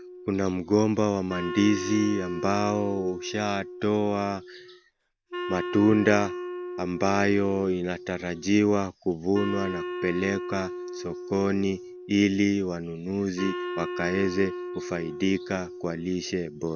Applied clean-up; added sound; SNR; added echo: none; Wind instrument, woodwind instrument; 9 dB; none.